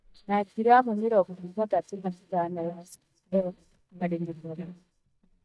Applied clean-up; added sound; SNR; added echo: neural mask model DeepFilterNet 3.